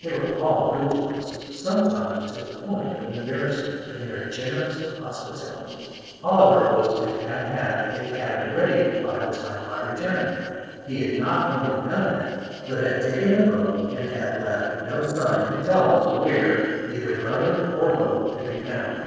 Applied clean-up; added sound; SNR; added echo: neural separator model SepFormer DNS4.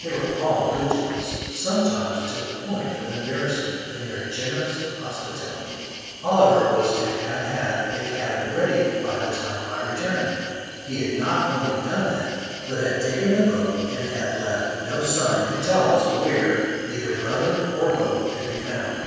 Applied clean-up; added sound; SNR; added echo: none; Cricket; 14 dB; reverberation time 2.1 s.